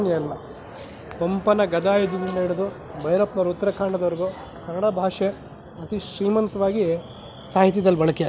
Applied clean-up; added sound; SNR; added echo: none; none; none; none.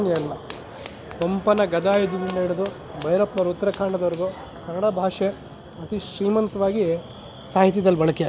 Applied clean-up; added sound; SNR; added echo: none; Fire; 20 dB; none.